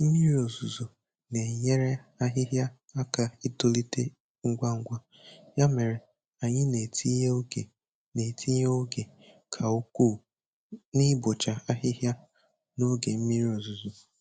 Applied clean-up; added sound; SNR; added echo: none; none; none; none.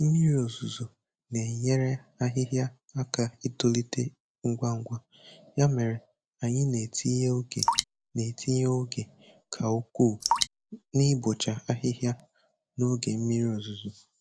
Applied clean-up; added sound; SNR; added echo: none; Drip; 6 dB; none.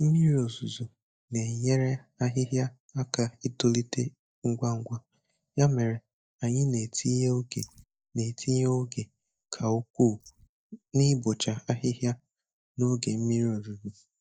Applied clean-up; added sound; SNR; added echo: neural mask model DeepFilterNet 3.